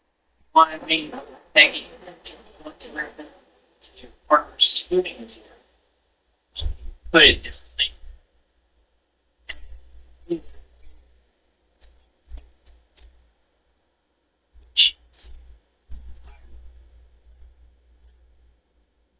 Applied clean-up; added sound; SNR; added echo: neural mask model DeepFilterNet 3.